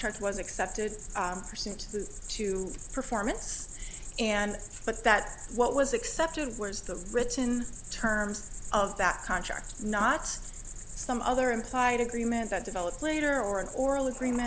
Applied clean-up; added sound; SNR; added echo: none; Cricket; 12 dB; none.